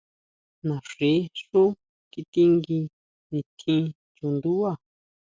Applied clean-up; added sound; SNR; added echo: none; none; none; none.